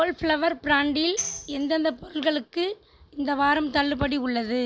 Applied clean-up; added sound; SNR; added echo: none; Tambourine; 12 dB; none.